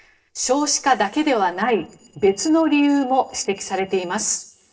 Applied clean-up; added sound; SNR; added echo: neural separator model SepFormer DNS4.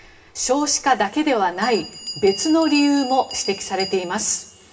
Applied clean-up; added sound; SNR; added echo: none; Bell; 14 dB; reverberation time 0.7 s.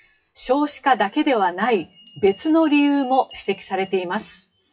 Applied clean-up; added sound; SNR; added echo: classical method WPE with log-MMSE.